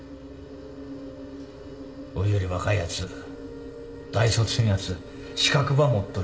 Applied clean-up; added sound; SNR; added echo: none; Insect; 14 dB; reverberation time 0.9 s.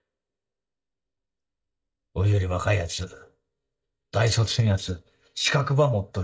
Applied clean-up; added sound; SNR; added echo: neural mask model DeepFilterNet 3.